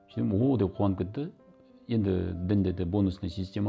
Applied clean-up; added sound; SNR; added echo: none; none; none; none.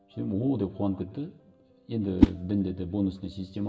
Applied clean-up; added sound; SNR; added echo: none; Whoosh, swoosh, swish; -1 dB; reverberation time 0.7 s.